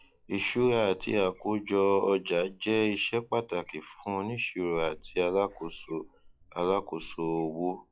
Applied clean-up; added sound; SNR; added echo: classical method log-MMSE.